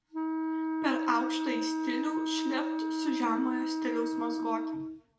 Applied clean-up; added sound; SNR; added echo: none; Wind instrument, woodwind instrument; -3 dB; reverberation time 0.7 s.